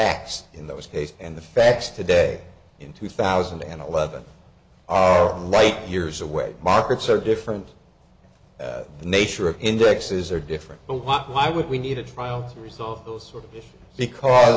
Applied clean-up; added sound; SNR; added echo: none; none; none; none.